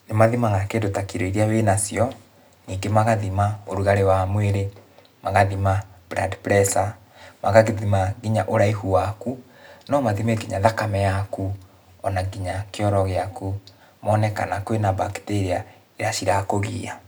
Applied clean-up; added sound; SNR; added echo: none; none; none; none.